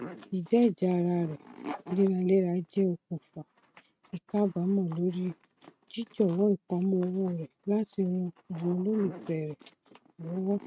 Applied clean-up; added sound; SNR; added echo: neural mask model RNNoise.